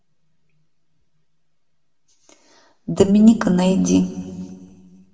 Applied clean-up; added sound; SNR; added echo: none; none; none; reverberation time 1.4 s.